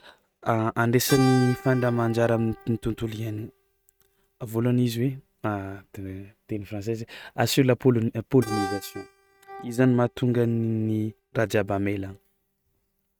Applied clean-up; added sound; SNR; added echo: neural mask model RNNoise.